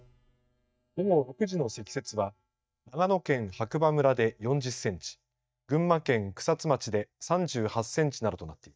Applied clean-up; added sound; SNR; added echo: neural mask model DeepFilterNet 3.